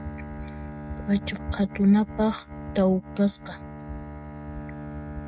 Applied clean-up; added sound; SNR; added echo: neural mask model RNNoise.